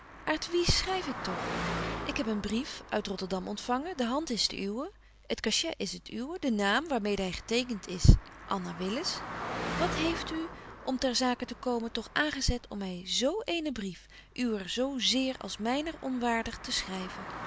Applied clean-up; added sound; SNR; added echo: none; Car passing by; 11 dB; none.